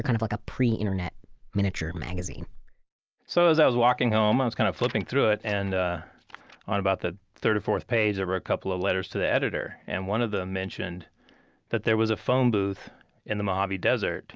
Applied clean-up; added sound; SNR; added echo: none; none; none; none.